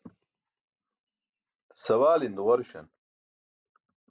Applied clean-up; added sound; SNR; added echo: none; none; none; none.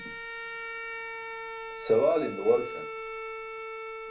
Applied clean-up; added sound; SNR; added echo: none; Bowed string instrument; 7 dB; reverberation time 0.3 s.